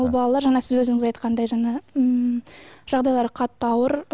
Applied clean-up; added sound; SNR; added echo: none; none; none; none.